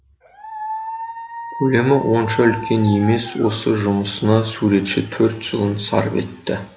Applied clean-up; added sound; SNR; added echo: none; Dog; 11 dB; none.